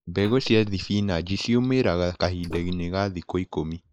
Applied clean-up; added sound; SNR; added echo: neural mask model Resemble Enhance denoiser.